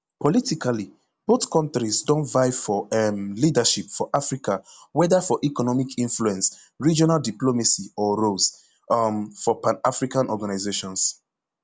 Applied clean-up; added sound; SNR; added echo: none; none; none; none.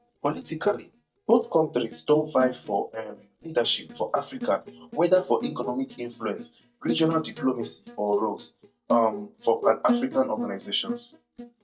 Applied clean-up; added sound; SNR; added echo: neural mask model DeepFilterNet 3.